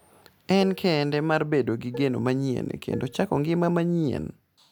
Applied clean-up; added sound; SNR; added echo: none; Dishes, pots, and pans; 18 dB; none.